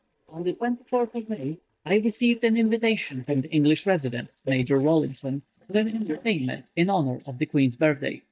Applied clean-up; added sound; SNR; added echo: neural mask model DeepFilterNet 3.